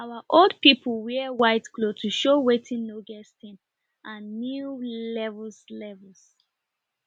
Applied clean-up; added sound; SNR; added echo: none; none; none; none.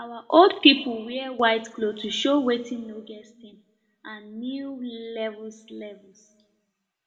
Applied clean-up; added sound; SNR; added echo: none; none; none; reverberation time 1.4 s.